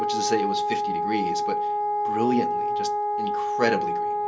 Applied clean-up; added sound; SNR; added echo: none; Wind instrument, woodwind instrument; -4 dB; reverberation time 0.2 s.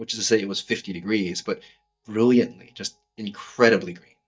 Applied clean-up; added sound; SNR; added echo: neural mask model DeepFilterNet 3.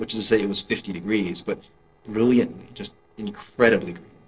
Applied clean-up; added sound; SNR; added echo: neural separator model SepFormer DNS4.